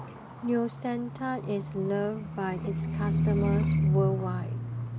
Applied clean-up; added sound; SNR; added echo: none; Livestock, farm animals, working animals; -2 dB; none.